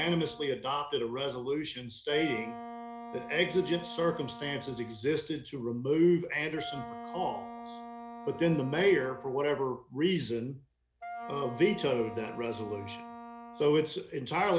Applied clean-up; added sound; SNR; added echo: none; Wind instrument, woodwind instrument; 14 dB; none.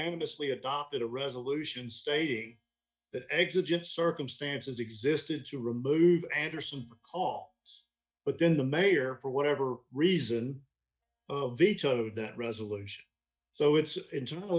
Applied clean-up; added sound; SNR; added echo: neural mask model DeepFilterNet 3.